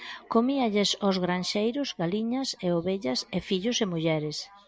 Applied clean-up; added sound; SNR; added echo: none; none; none; none.